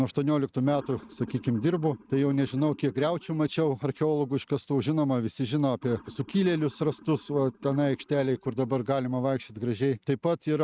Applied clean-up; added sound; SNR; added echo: neural mask model RNNoise.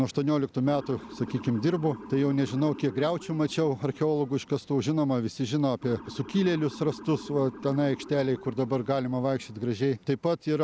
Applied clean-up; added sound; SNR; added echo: none; Motor vehicle (road) / Siren; 18 dB; none.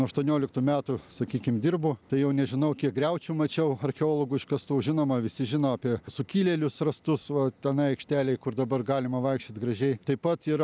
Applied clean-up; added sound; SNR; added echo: none; none; none; none.